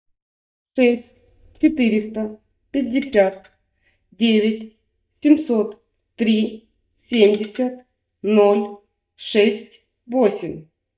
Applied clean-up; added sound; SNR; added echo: neural mask model DeepFilterNet 3.